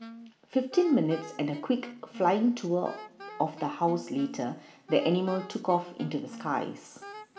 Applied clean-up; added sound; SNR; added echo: none; Wind instrument, woodwind instrument; 17 dB; reverberation time 1.9 s.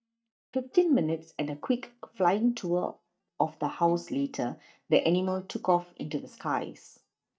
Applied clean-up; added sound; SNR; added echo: neural mask model DeepFilterNet 3.